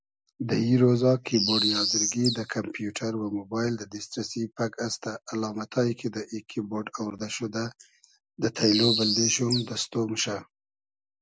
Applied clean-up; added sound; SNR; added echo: none; Bird; 0 dB; none.